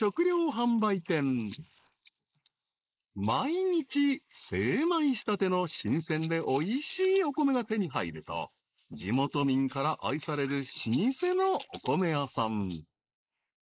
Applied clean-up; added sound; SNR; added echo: neural mask model Resemble Enhance denoiser.